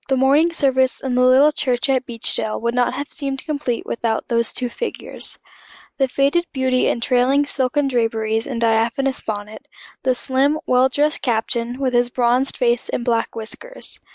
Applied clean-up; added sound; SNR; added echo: neural mask model Resemble Enhance denoiser.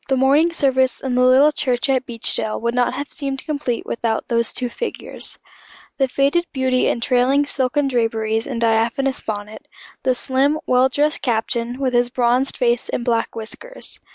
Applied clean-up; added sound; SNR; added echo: none; none; none; none.